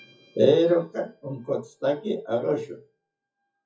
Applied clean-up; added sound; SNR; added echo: classical method WPE with log-MMSE.